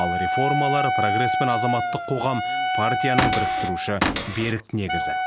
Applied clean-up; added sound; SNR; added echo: none; Cupboard open or close / Door + Wind instrument, woodwind instrument; -2 dB; none.